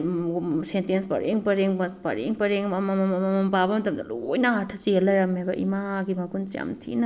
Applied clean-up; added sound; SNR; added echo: none; none; none; none.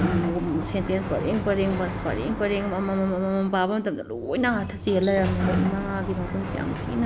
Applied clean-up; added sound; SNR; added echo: none; Sliding door; 5 dB; none.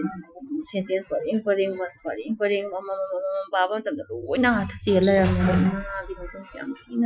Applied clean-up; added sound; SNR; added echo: classical method Wiener filter.